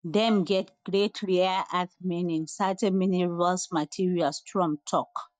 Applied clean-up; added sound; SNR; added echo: neural mask model DeepFilterNet 3.